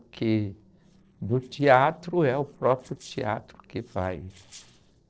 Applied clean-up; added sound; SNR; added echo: neural separator model SepFormer DNS4.